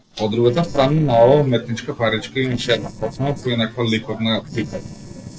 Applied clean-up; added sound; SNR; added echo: neural separator model SepFormer DNS4.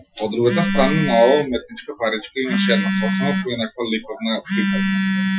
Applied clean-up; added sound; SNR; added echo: classical method Wiener filter.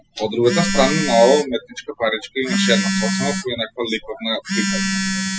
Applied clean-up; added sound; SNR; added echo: classical method spectral subtraction.